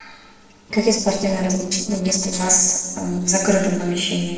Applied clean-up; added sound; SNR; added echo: neural separator model SepFormer DNS4.